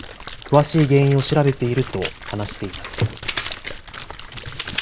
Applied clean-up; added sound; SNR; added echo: none; Splash, splatter; 13 dB; none.